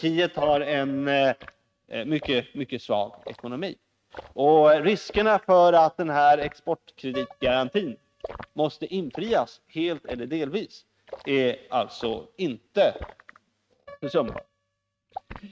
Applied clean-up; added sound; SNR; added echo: neural mask model RNNoise.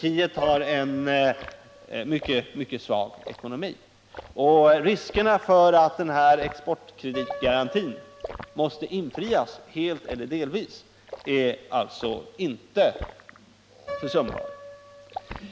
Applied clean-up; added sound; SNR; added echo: none; Piano + Liquid; 15 dB; none.